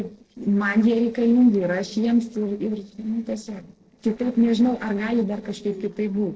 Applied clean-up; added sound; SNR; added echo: neural separator model SepFormer DNS4.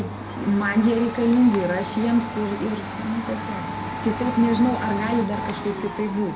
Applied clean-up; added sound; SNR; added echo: none; Domestic sounds, home sounds; 8 dB; reverberation time 0.6 s.